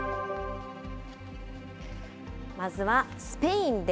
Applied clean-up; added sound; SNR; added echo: none; Bowed string instrument; 17 dB; none.